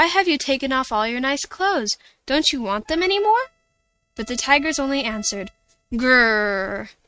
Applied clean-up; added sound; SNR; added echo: neural mask model RNNoise.